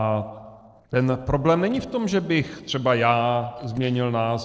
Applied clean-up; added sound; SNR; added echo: neural separator model SepFormer DNS4.